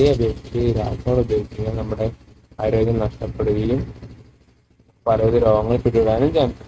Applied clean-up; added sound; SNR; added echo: neural mask model RNNoise.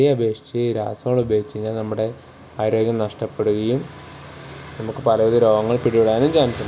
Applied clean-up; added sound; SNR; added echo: none; none; none; none.